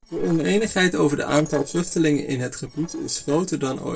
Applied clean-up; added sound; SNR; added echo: neural separator model SepFormer DNS4.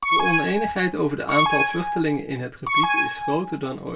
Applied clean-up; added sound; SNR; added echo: none; Alarm; -1 dB; reverberation time 0.2 s.